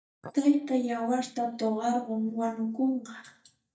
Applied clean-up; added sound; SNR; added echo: neural mask model DeepFilterNet 3.